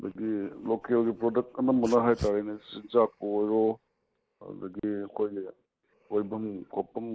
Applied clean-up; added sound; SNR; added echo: neural mask model Resemble Enhance denoiser.